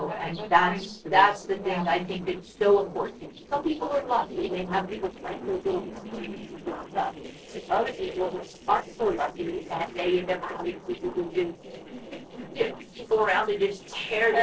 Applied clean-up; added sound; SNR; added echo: neural separator model SepFormer DNS4.